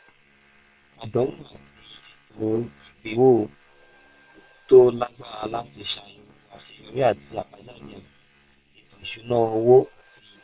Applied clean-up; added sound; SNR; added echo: neural separator model SepFormer WHAM!.